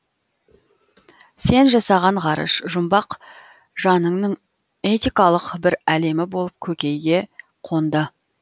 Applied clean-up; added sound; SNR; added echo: none; none; none; none.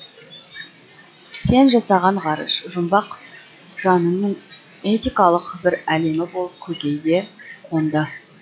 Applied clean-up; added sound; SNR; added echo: classical method log-MMSE.